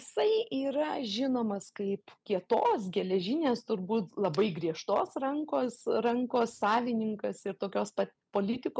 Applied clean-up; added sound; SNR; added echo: none; none; none; none.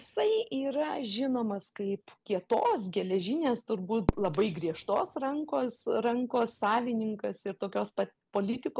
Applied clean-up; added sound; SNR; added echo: none; Fireworks; 14 dB; none.